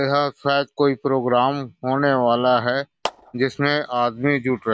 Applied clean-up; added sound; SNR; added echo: none; Clapping; 14 dB; none.